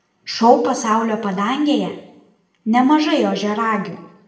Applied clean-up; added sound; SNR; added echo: none; none; none; reverberation time 0.7 s.